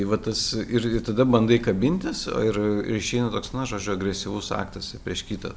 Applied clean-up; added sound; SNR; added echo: none; none; none; none.